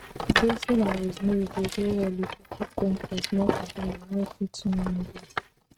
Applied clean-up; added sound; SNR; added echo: neural mask model RNNoise.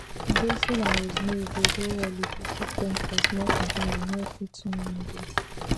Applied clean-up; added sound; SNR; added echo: none; Rattle; -3 dB; none.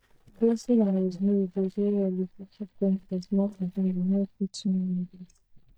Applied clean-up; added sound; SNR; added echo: neural mask model DeepFilterNet 3.